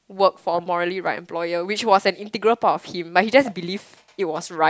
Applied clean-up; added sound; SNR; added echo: none; none; none; none.